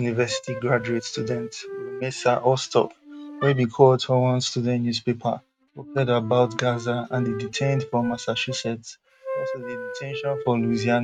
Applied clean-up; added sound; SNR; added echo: neural mask model RNNoise.